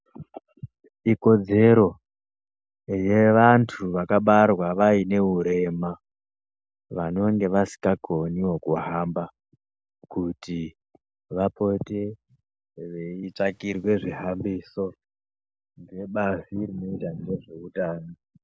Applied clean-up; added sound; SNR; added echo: none; none; none; none.